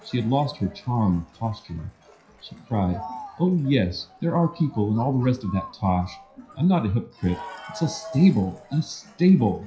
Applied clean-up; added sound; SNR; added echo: classical method WPE with log-MMSE.